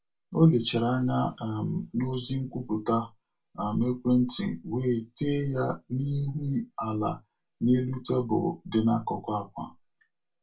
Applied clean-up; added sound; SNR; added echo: none; none; none; reverberation time 0.2 s.